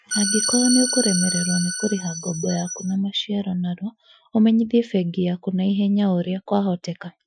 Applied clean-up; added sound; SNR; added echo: classical method Wiener filter.